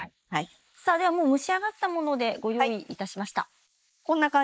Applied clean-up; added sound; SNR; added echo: neural mask model Resemble Enhance denoiser.